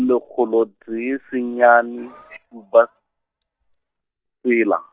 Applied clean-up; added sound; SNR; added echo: neural mask model DeepFilterNet 3.